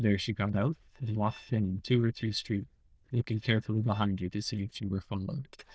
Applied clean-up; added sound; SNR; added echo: neural diffusion model UNIVERSE++.